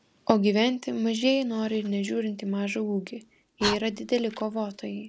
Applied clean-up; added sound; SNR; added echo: none; Fire; 15 dB; none.